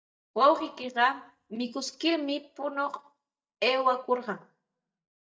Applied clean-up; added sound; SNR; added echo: neural mask model DeepFilterNet 3.